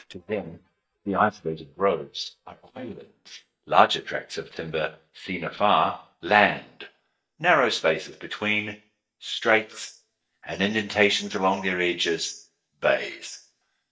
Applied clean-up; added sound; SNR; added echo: neural mask model DeepFilterNet 3.